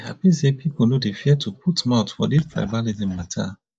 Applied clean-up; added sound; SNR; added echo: neural mask model DeepFilterNet 3.